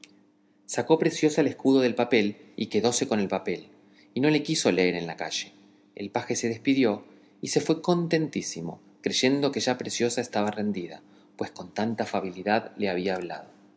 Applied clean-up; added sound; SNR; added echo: none; none; none; none.